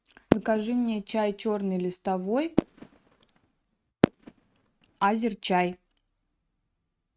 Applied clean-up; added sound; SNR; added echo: neural mask model RNNoise.